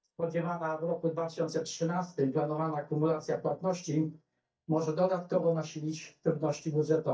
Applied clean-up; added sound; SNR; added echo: neural mask model DeepFilterNet 3.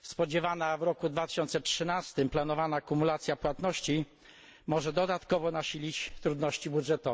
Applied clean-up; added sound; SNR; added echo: none; none; none; none.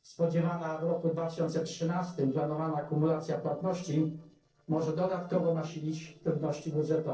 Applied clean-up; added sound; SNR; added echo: neural separator model SepFormer DNS4.